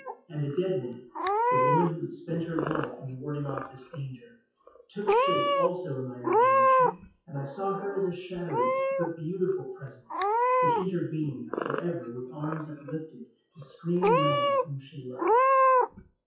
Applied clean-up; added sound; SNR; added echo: classical method WPE with log-MMSE.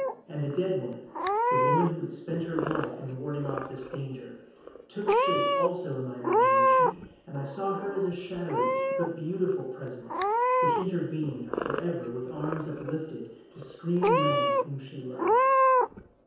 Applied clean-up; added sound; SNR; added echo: none; Meow / Purr; -4 dB; reverberation time 0.9 s.